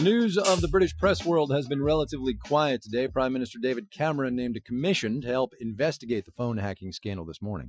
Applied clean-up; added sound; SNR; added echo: classical method Wiener filter.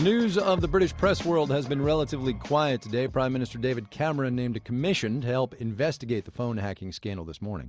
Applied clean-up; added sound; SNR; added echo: none; none; none; none.